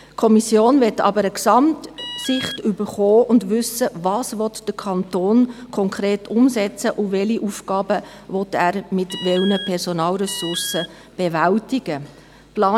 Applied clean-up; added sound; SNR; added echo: none; Alarm; 12 dB; none.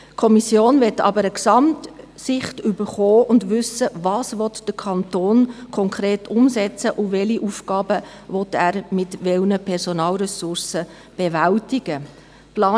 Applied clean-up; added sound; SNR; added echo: none; none; none; none.